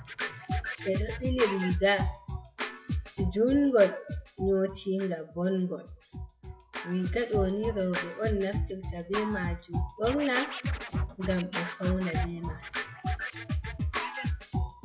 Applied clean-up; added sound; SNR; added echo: classical method WPE with log-MMSE.